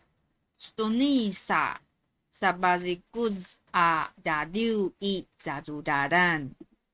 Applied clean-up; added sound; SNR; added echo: neural mask model RNNoise.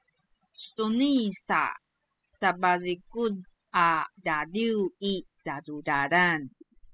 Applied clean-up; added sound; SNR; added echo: classical method spectral subtraction.